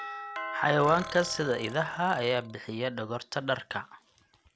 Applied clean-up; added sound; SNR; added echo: none; Burping, eructation + Doorbell; 12 dB; none.